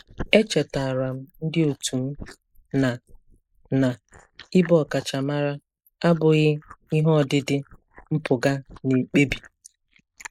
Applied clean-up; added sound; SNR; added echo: neural mask model Resemble Enhance denoiser.